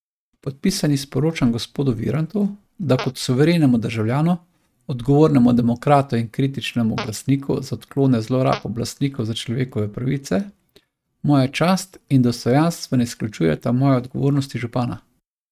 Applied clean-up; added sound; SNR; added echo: neural mask model RNNoise.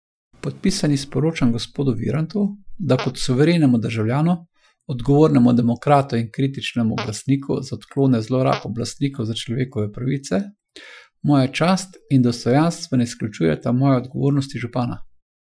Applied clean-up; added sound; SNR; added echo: classical method Wiener filter.